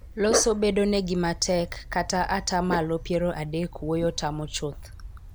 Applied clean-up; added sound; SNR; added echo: none; Dog; 9 dB; none.